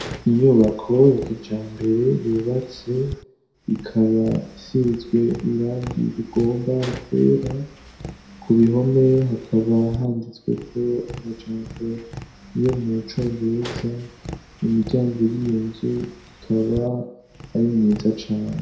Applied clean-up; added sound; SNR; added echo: none; Tap; 16 dB; reverberation time 0.5 s.